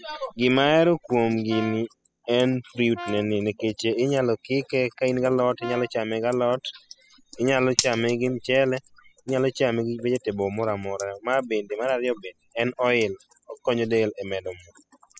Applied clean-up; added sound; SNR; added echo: classical method spectral subtraction.